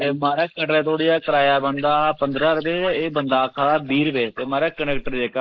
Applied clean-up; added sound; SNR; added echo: neural mask model Resemble Enhance denoiser.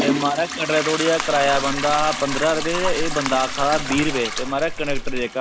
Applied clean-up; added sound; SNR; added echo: none; Trickle, dribble / Toilet flush / Hiss + Splash, splatter; 3 dB; none.